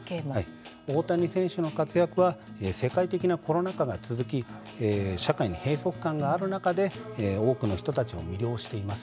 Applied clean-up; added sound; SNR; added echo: none; Acoustic guitar; 14 dB; none.